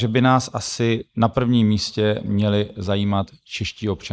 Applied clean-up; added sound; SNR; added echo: neural mask model Resemble Enhance denoiser.